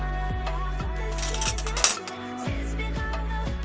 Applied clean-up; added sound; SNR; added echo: none; Cutlery, silverware; 5 dB; none.